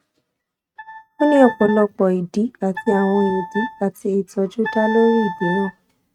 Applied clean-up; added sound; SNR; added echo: neural mask model RNNoise.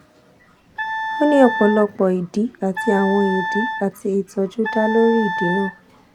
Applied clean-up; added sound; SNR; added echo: none; Wind instrument, woodwind instrument; 7 dB; none.